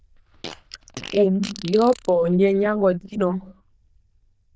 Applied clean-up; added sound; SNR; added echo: neural diffusion model UNIVERSE++.